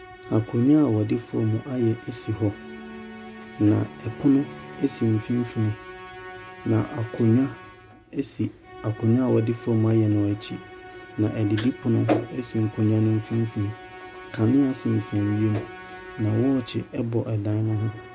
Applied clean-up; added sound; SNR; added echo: none; Musical instrument + Wind instrument, woodwind instrument; 18 dB; none.